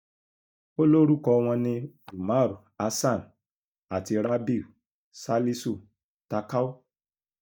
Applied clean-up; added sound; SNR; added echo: neural mask model DeepFilterNet 3.